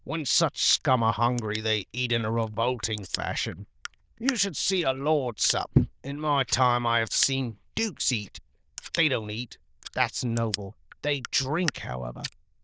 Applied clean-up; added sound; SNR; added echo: neural diffusion model UNIVERSE++.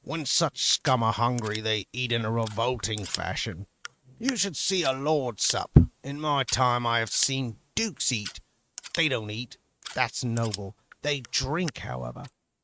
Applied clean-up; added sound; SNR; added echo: neural mask model RNNoise.